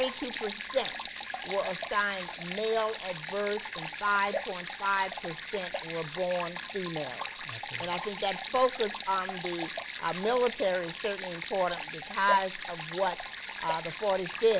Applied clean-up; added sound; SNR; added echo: none; Stream; 7 dB; none.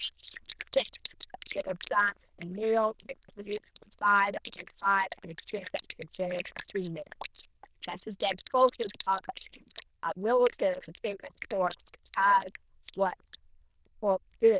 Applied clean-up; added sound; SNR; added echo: neural diffusion model UNIVERSE++.